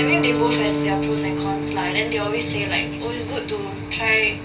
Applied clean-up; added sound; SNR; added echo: none; Guitar; 2 dB; reverberation time 0.3 s.